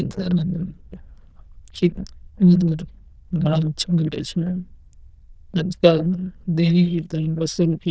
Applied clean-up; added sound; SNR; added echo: neural diffusion model UNIVERSE++.